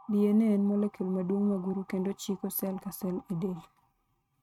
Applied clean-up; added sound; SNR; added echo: neural mask model RNNoise.